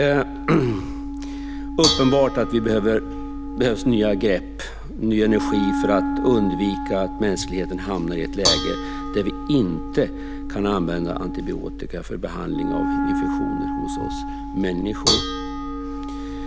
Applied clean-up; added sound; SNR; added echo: none; Wind instrument, woodwind instrument + Dishes, pots, and pans / Bell; 3 dB; none.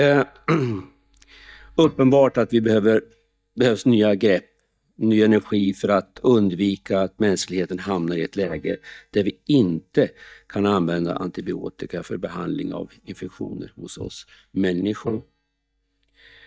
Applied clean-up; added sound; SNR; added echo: neural mask model DeepFilterNet 3.